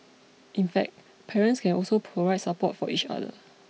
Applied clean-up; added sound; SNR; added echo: none; none; none; none.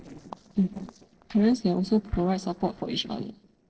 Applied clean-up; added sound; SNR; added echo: neural separator model SepFormer DNS4.